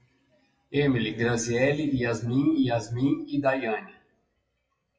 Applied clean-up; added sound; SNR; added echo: classical method WPE with log-MMSE.